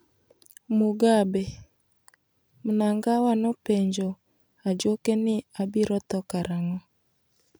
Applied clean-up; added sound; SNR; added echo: none; none; none; none.